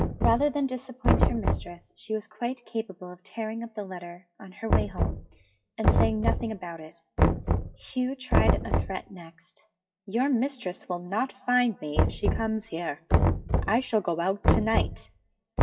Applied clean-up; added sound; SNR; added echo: classical method WPE with log-MMSE.